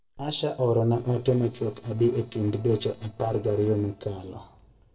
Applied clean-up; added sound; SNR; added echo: neural separator model SepFormer DNS4.